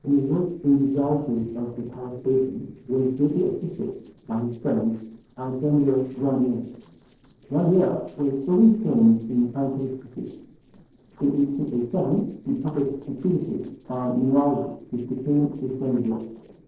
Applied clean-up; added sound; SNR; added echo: neural separator model SepFormer DNS4.